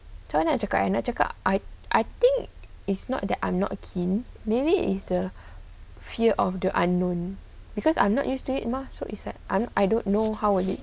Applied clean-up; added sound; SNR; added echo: none; none; none; none.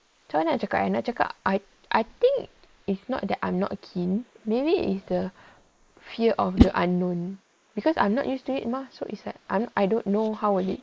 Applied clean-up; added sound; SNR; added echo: neural mask model Resemble Enhance denoiser.